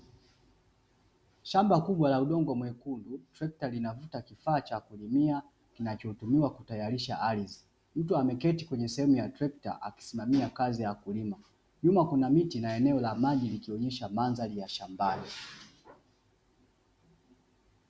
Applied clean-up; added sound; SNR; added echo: none; none; none; none.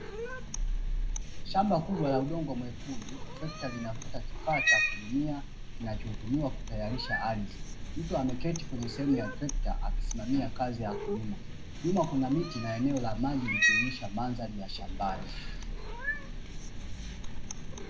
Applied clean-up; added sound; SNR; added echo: none; Cat; -1 dB; reverberation time 0.3 s.